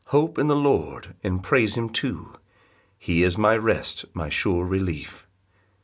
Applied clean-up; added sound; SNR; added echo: none; none; none; none.